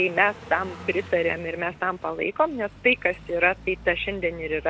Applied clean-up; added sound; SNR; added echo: none; Car passing by; 18 dB; none.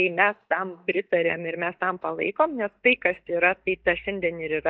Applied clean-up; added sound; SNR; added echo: neural mask model DeepFilterNet 3.